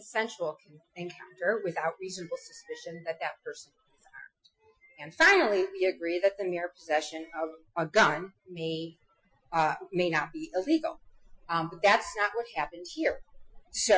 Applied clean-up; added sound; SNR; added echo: classical method Wiener filter.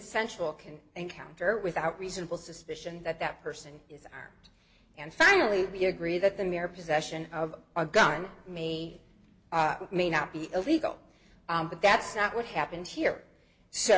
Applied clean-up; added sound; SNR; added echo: none; none; none; none.